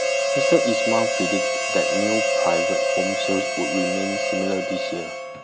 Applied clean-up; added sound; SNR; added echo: none; Harmonica; -4 dB; none.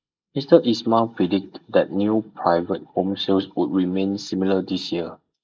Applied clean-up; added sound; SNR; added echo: neural mask model Resemble Enhance denoiser.